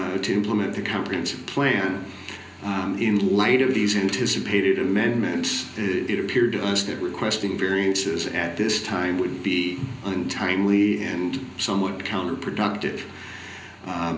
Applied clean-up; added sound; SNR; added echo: none; none; none; reverberation time 0.5 s.